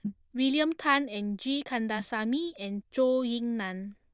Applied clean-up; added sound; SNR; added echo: neural diffusion model UNIVERSE++.